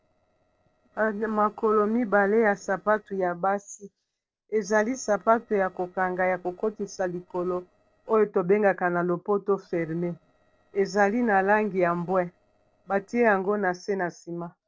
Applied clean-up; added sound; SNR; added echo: neural separator model SepFormer DNS4.